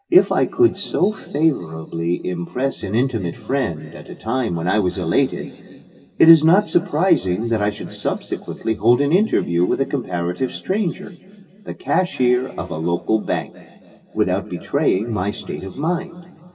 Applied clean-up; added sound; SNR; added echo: none; none; none; reverberation time 2.5 s.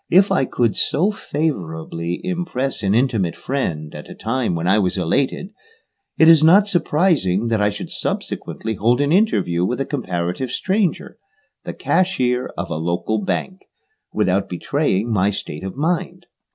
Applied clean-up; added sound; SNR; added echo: none; none; none; none.